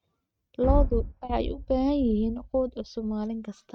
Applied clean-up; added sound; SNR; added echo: neural mask model RNNoise.